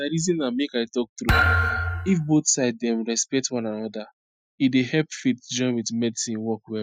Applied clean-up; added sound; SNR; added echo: classical method Wiener filter.